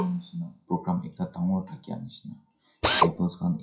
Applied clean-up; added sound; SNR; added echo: classical method WPE with log-MMSE.